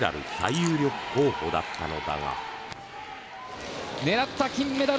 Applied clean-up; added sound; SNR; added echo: none; Chewing, mastication; 20 dB; none.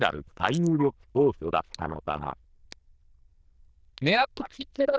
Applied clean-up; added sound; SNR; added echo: neural diffusion model UNIVERSE++.